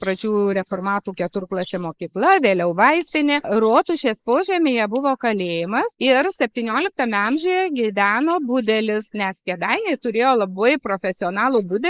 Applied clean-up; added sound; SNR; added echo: neural mask model Resemble Enhance denoiser.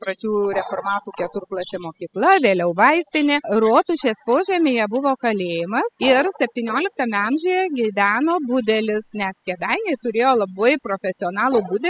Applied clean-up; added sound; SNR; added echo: classical method spectral subtraction.